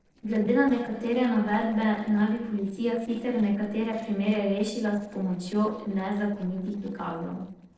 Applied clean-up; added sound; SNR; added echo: neural separator model SepFormer DNS4.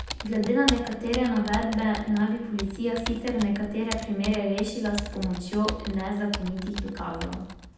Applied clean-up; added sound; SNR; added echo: none; Computer keyboard; 9 dB; reverberation time 0.8 s.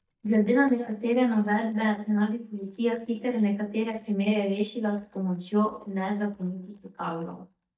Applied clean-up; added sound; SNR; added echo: neural mask model DeepFilterNet 3.